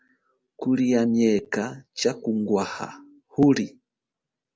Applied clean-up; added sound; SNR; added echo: none; none; none; none.